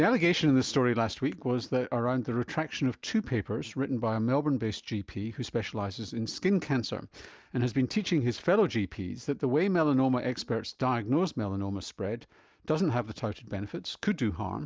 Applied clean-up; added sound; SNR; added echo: none; none; none; none.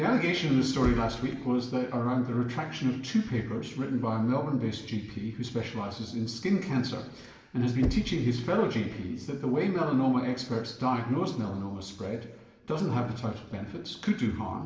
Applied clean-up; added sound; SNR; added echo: none; Knock; 10 dB; reverberation time 1.0 s.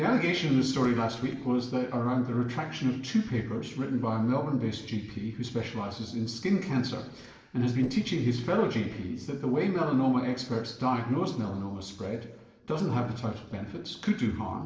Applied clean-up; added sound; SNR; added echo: neural separator model SepFormer DNS4.